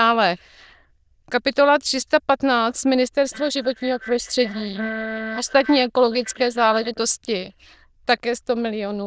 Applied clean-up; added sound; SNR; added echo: neural diffusion model UNIVERSE++.